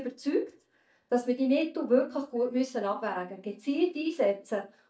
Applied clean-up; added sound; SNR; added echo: neural mask model DeepFilterNet 3.